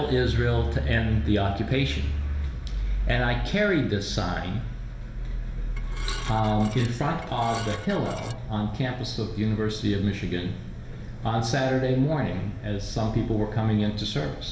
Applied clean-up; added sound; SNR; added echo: none; Dishes, pots, and pans / Glass; 14 dB; reverberation time 0.9 s.